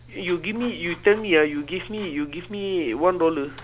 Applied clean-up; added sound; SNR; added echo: none; Writing + Mechanical fan; 20 dB; none.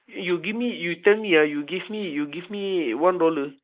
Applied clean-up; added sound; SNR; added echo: neural mask model Resemble Enhance denoiser.